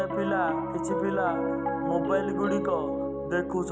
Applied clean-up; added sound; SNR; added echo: none; Piano; -1 dB; none.